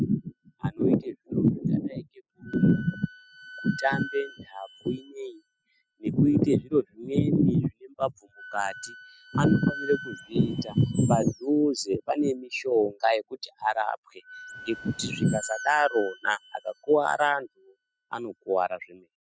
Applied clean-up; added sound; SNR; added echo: classical method spectral subtraction.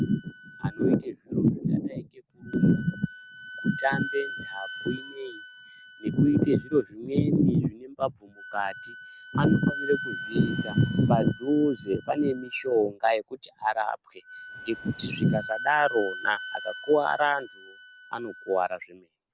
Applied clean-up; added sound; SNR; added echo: none; Wind instrument, woodwind instrument + Animal; 13 dB; none.